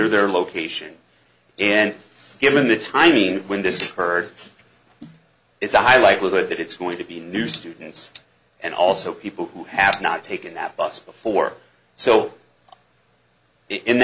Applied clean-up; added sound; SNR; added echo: none; none; none; none.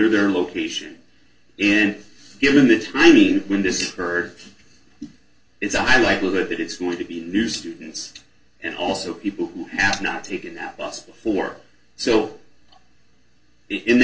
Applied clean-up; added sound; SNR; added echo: none; none; none; reverberation time 0.2 s.